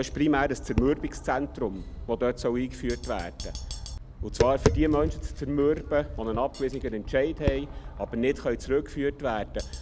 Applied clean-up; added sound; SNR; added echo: none; Tap; 5 dB; none.